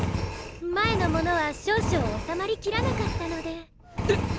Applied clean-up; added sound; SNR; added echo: none; Engine; 1 dB; none.